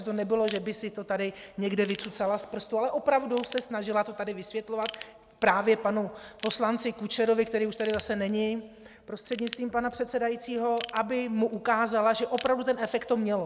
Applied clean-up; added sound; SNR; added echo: none; Ratchet, pawl / Tools; 15 dB; none.